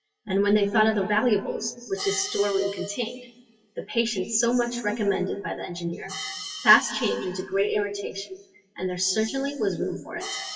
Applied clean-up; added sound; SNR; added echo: classical method WPE with log-MMSE.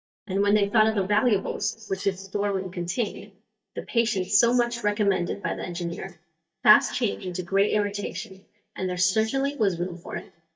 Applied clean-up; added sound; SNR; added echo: neural mask model DeepFilterNet 3.